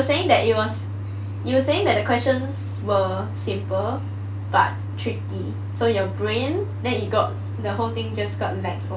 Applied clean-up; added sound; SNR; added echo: none; none; none; none.